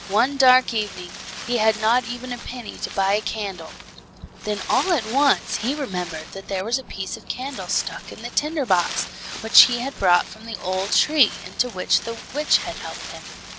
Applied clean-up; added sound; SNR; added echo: none; Wind; 12 dB; none.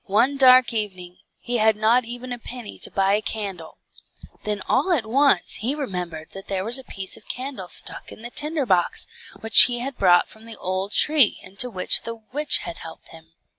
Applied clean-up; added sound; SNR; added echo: none; none; none; none.